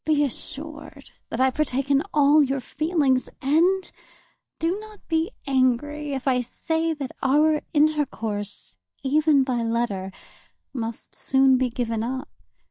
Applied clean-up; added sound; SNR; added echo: neural mask model DeepFilterNet 3.